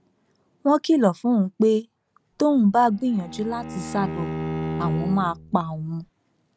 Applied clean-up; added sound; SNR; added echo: none; Bowed string instrument; 8 dB; none.